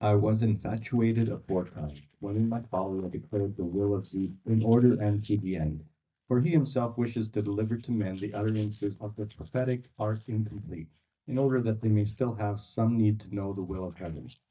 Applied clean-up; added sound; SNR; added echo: neural mask model DeepFilterNet 3.